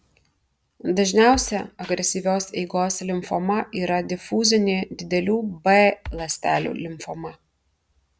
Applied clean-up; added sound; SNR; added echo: none; Drum kit; 16 dB; none.